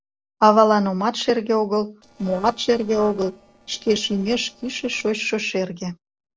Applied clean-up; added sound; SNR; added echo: neural separator model SepFormer DNS4.